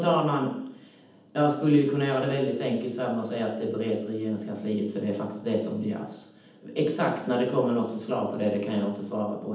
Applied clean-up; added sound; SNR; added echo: none; none; none; reverberation time 0.8 s.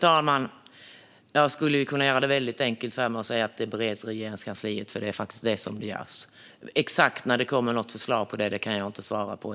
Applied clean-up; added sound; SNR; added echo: none; none; none; none.